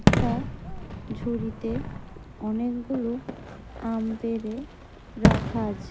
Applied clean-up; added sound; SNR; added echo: none; Fireworks; -3 dB; none.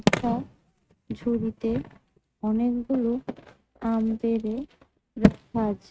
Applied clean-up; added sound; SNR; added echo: neural mask model RNNoise.